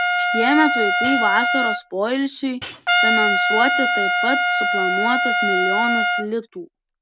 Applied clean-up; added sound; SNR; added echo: none; Hi-hat + Trumpet; -3 dB; none.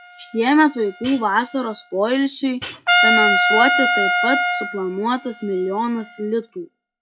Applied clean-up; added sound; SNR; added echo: classical method log-MMSE.